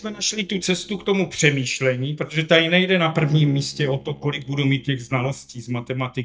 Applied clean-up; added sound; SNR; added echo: neural mask model DeepFilterNet 3.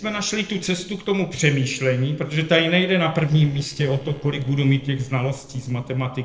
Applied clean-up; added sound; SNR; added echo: neural separator model SepFormer DNS4.